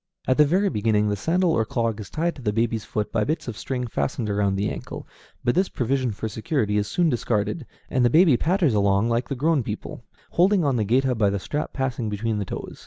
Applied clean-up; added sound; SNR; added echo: none; none; none; none.